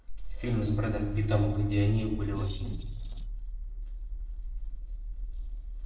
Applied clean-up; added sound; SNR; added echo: neural separator model SepFormer DNS4.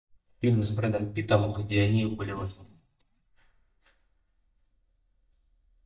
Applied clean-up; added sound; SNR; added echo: neural mask model DeepFilterNet 3.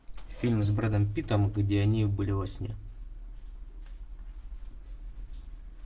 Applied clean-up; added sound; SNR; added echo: none; none; none; none.